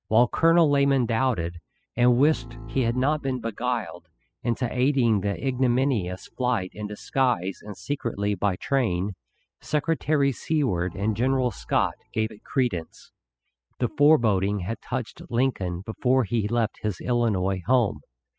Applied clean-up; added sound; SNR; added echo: classical method spectral subtraction.